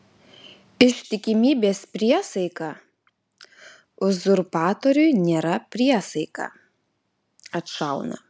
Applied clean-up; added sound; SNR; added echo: none; none; none; none.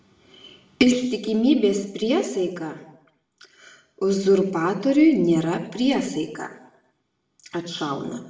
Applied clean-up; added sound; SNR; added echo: none; none; none; reverberation time 0.7 s.